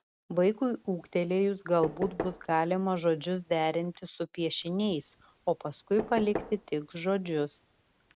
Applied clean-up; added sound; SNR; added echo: none; Knock / Wood; 13 dB; none.